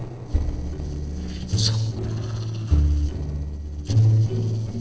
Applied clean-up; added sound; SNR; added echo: neural separator model SepFormer DNS4.